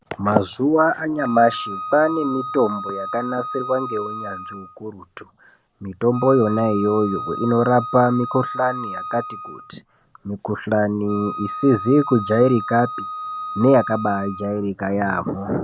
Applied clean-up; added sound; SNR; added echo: none; Wind instrument, woodwind instrument; 11 dB; none.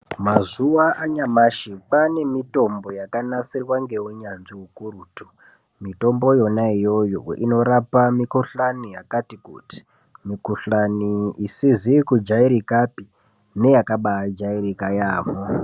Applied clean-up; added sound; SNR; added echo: none; none; none; none.